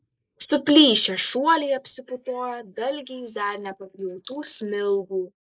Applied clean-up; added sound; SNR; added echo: neural mask model Resemble Enhance denoiser.